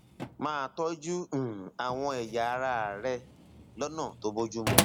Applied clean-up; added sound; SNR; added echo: none; Drawer open or close; 2 dB; none.